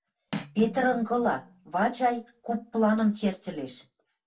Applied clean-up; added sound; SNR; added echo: none; Cutlery, silverware; 14 dB; reverberation time 0.2 s.